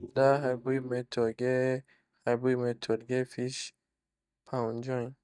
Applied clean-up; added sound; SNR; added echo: neural mask model DeepFilterNet 3.